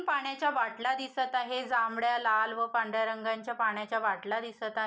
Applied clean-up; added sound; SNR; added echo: none; none; none; none.